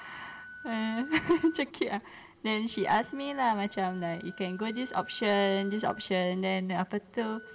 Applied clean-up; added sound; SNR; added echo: none; Wind instrument, woodwind instrument; 18 dB; reverberation time 0.3 s.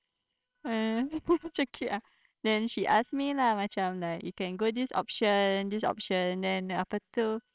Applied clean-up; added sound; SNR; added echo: neural separator model SepFormer WHAMR!.